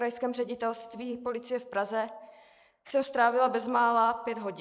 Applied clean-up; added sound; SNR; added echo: neural mask model Resemble Enhance denoiser.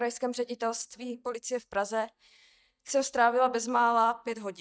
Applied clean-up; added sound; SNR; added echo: neural mask model DeepFilterNet 3.